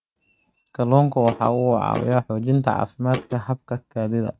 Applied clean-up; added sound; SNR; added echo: neural mask model RNNoise.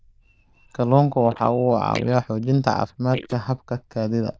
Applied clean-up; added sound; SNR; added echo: neural diffusion model UNIVERSE++.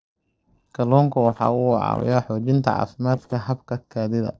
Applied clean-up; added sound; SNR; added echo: neural separator model SepFormer DNS4.